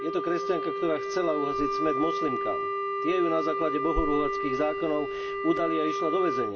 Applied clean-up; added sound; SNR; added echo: none; Wind instrument, woodwind instrument; 1 dB; reverberation time 0.6 s.